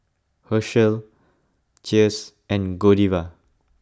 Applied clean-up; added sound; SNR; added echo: none; none; none; none.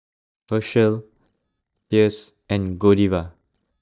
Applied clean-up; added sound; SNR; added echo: neural mask model DeepFilterNet 3.